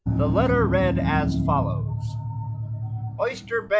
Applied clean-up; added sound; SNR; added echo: classical method log-MMSE.